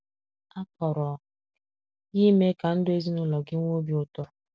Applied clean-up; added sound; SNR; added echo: none; none; none; none.